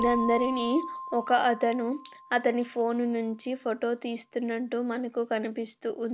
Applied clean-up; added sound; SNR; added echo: none; Keyboard (musical); 12 dB; none.